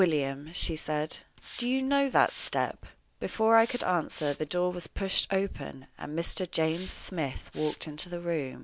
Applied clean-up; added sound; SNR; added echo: none; Hiss; 20 dB; none.